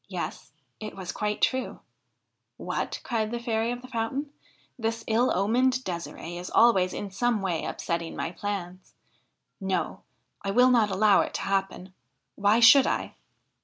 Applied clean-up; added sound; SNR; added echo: none; none; none; none.